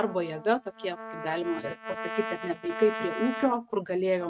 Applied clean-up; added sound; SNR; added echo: neural mask model RNNoise.